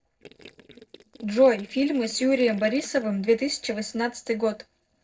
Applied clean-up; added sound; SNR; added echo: neural separator model SepFormer DNS4.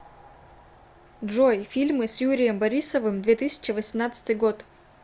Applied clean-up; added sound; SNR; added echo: none; none; none; none.